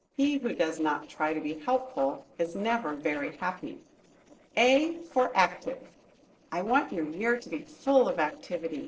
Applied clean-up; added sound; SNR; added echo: neural separator model SepFormer DNS4.